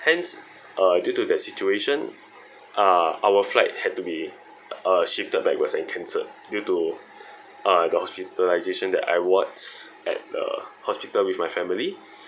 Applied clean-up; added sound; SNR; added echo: none; none; none; none.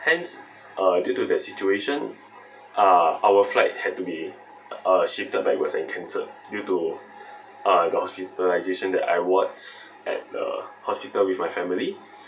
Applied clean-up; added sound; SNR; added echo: none; none; none; reverberation time 0.2 s.